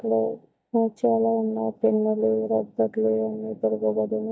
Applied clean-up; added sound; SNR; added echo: neural mask model DeepFilterNet 3.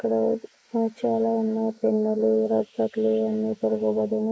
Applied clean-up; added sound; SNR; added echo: neural mask model Resemble Enhance denoiser.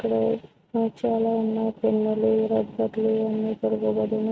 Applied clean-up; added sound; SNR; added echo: neural mask model RNNoise.